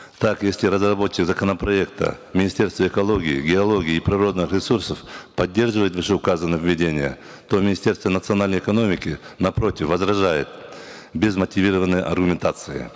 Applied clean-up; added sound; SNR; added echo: none; none; none; none.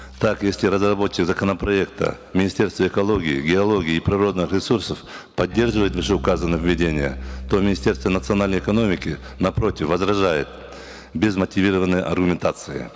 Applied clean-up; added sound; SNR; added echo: none; Bass guitar; 16 dB; none.